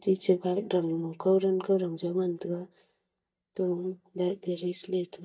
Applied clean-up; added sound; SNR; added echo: neural mask model DeepFilterNet 3.